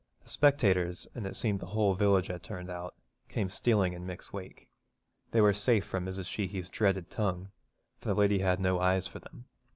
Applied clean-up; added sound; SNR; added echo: none; none; none; none.